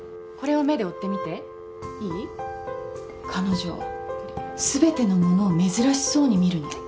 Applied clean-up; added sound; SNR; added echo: none; Telephone; 15 dB; none.